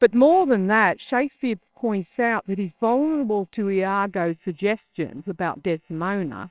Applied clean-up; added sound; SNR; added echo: neural separator model SepFormer WHAMR!.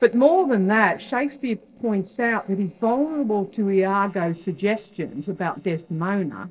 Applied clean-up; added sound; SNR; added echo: neural separator model SepFormer DNS4.